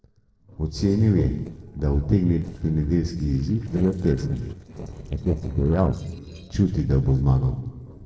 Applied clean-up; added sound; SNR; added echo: neural separator model SepFormer DNS4.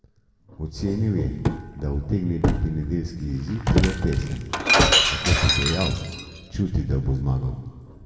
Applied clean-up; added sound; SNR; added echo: none; Shatter; 0 dB; reverberation time 1.9 s.